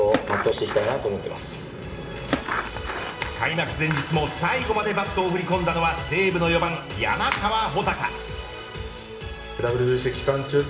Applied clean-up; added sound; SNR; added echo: none; Skateboard; 5 dB; reverberation time 2.1 s.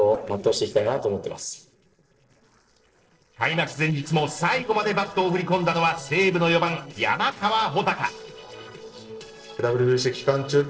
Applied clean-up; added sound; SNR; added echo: neural separator model SepFormer DNS4.